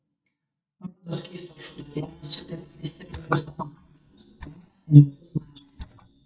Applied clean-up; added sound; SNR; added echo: neural mask model DeepFilterNet 3.